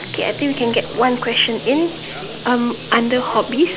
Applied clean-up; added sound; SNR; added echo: none; Bowed string instrument + Bird; 13 dB; none.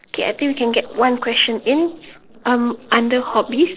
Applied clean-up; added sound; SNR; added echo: neural separator model SepFormer DNS4.